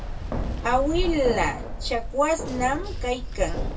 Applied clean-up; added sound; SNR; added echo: none; Keys jangling; 3 dB; reverberation time 0.1 s.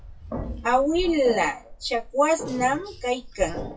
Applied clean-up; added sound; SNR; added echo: classical method WPE with log-MMSE.